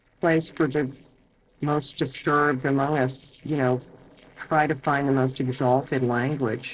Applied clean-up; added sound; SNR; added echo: neural separator model SepFormer DNS4.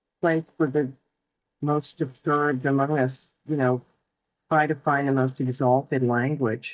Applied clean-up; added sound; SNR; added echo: neural mask model DeepFilterNet 3.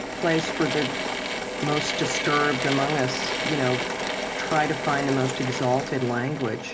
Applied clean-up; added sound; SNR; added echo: none; Drill / Mechanisms; 2 dB; reverberation time 0.7 s.